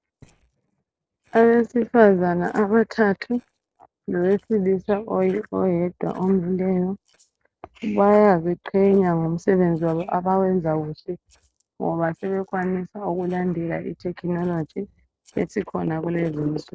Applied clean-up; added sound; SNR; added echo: neural separator model SepFormer DNS4.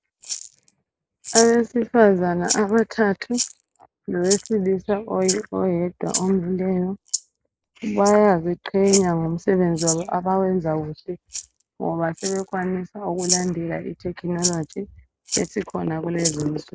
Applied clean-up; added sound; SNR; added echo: neural mask model Resemble Enhance denoiser.